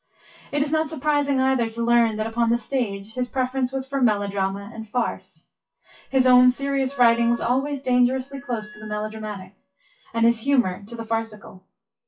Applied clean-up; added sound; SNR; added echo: classical method WPE with log-MMSE.